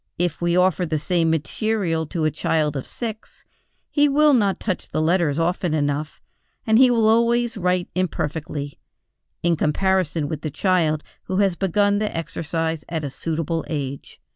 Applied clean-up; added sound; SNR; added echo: none; none; none; none.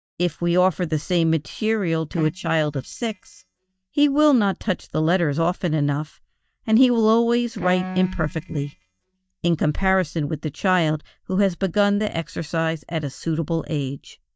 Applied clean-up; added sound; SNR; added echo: neural mask model DeepFilterNet 3.